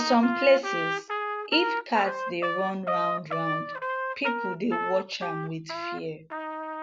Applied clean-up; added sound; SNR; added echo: none; Trumpet; 3 dB; none.